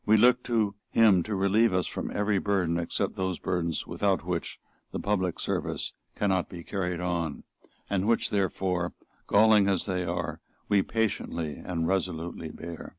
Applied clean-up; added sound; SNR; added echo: none; none; none; none.